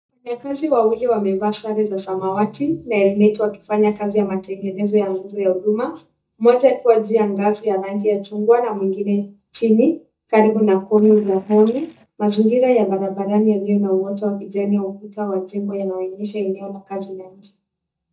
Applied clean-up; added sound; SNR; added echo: neural mask model DeepFilterNet 3.